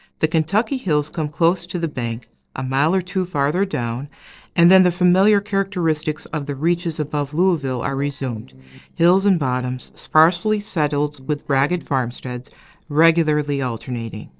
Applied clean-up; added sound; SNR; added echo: neural separator model SepFormer DNS4.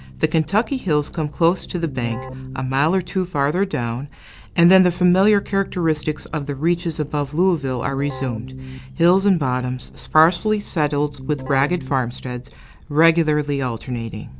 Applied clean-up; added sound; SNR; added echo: none; Keyboard (musical); 17 dB; none.